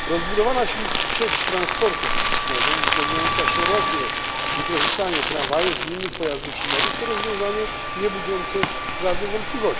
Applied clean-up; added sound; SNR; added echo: none; Domestic sounds, home sounds + Crumpling, crinkling; -3 dB; none.